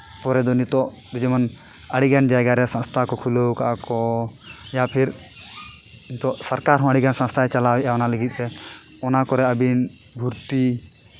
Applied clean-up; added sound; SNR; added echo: none; none; none; none.